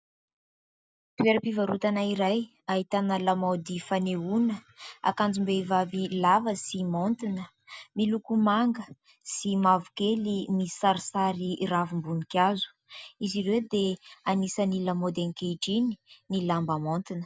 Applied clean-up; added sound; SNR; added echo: none; none; none; none.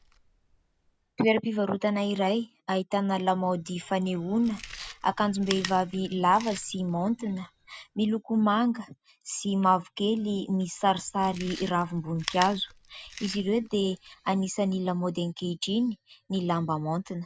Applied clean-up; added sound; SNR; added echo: none; Chewing, mastication; 19 dB; none.